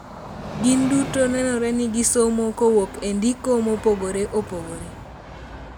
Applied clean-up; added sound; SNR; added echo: none; Train; 13 dB; none.